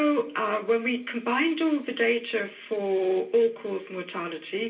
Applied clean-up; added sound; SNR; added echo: none; none; none; reverberation time 0.2 s.